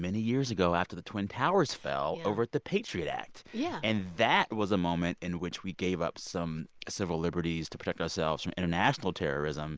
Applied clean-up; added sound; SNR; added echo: none; none; none; none.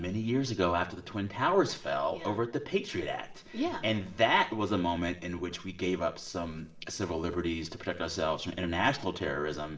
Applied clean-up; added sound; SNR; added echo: none; none; none; reverberation time 1.3 s.